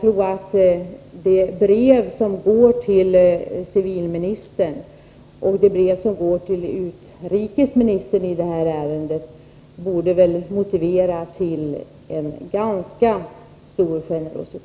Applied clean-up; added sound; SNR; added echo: none; none; none; none.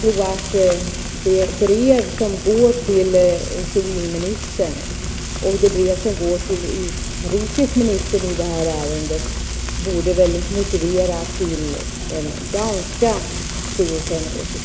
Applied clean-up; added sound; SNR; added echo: none; Frying (food); 6 dB; none.